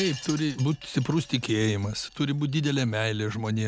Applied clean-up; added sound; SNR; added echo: none; Wind chime; 18 dB; none.